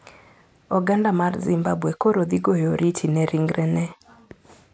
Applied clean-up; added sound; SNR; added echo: none; none; none; none.